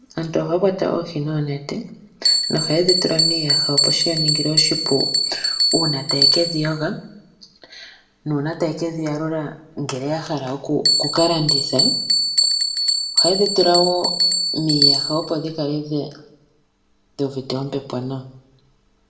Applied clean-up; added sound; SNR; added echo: none; Bell; -1 dB; reverberation time 0.6 s.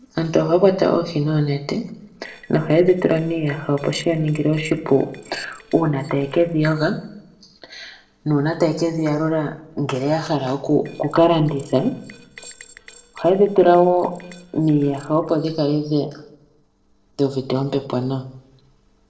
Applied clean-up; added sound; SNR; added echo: neural separator model SepFormer DNS4.